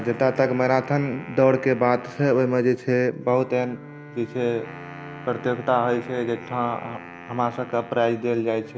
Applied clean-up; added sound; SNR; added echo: none; Wind instrument, woodwind instrument + Bowed string instrument; 17 dB; none.